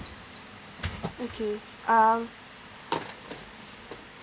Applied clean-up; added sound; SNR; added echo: none; none; none; none.